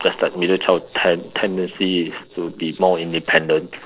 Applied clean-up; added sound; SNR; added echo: neural separator model SepFormer DNS4.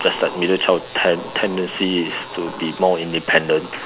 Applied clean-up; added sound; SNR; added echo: none; Sliding door; 16 dB; none.